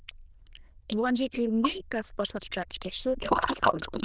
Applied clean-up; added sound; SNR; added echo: neural diffusion model UNIVERSE++.